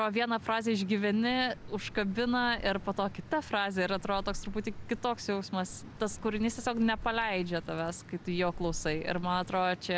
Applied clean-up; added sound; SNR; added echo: none; Boat, Water vehicle; 13 dB; none.